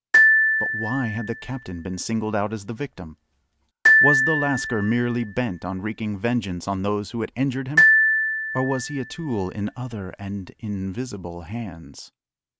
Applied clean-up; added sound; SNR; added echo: none; Glockenspiel; -4 dB; none.